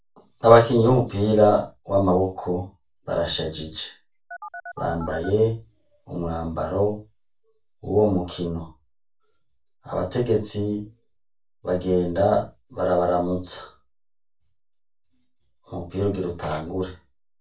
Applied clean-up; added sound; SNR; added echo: none; Telephone; 13 dB; reverberation time 0.2 s.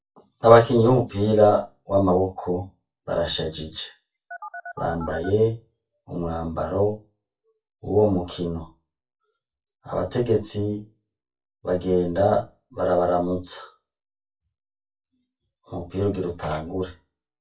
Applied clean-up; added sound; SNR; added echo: classical method WPE with log-MMSE.